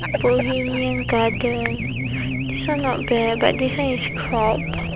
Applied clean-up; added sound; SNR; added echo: none; Race car, auto racing / Alarm; 4 dB; none.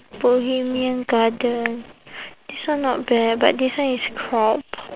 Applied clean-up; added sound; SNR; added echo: none; none; none; none.